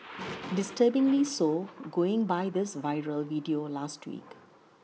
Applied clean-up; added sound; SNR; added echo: none; Thunder; 17 dB; none.